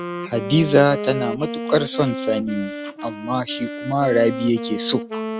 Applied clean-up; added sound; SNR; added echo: none; Wind instrument, woodwind instrument; 7 dB; none.